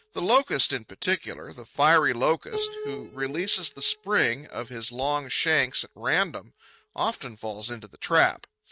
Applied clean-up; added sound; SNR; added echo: neural mask model RNNoise.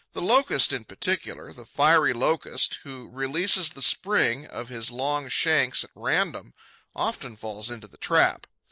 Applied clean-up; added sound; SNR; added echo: neural mask model Resemble Enhance denoiser.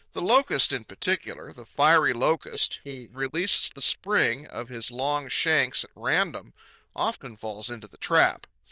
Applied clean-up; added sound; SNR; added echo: neural diffusion model UNIVERSE++.